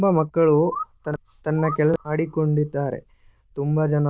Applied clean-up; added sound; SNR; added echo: neural diffusion model UNIVERSE++.